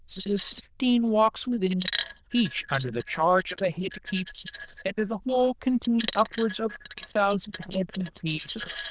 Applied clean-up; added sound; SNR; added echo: neural diffusion model UNIVERSE++.